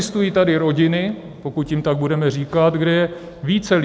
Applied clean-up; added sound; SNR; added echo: none; none; none; none.